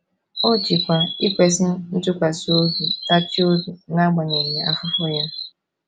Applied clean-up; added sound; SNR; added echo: none; Chirp, tweet; 4 dB; none.